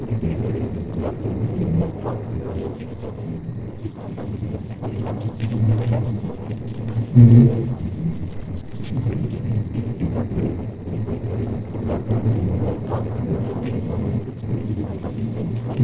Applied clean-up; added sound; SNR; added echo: neural separator model SepFormer DNS4.